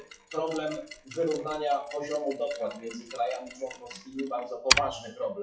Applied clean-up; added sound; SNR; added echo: classical method WPE with log-MMSE.